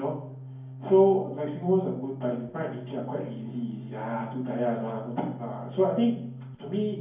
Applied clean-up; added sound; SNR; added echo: none; Organ; 13 dB; reverberation time 0.9 s.